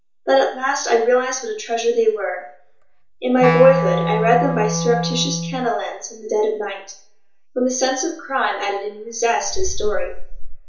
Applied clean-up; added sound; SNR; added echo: none; Wind instrument, woodwind instrument; 3 dB; reverberation time 0.6 s.